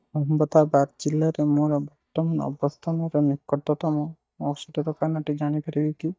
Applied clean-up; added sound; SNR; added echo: neural mask model DeepFilterNet 3.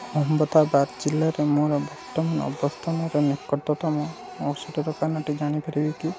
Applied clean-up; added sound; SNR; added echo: none; Printer; 18 dB; none.